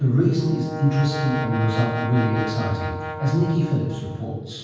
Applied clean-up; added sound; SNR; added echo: none; Brass instrument; 9 dB; reverberation time 1.2 s.